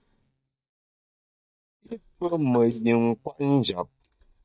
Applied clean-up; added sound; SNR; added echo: neural mask model DeepFilterNet 3.